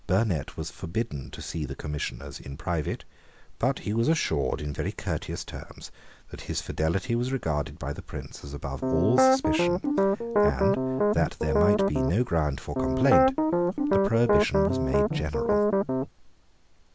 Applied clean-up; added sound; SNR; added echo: none; Piano; -5 dB; none.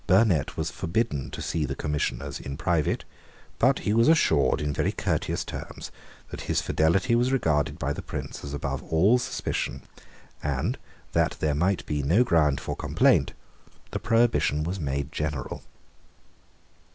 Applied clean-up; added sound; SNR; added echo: none; none; none; none.